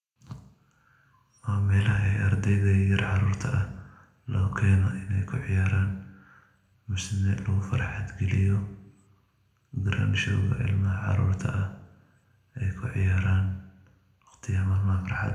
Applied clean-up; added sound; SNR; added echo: none; none; none; reverberation time 0.7 s.